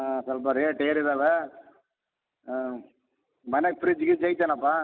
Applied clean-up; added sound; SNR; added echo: none; none; none; none.